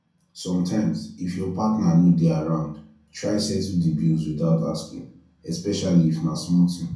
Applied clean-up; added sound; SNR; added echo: none; none; none; reverberation time 0.5 s.